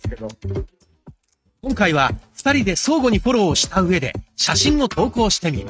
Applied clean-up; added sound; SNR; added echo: neural mask model RNNoise.